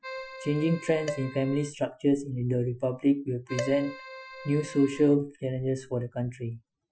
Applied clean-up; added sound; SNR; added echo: classical method Wiener filter.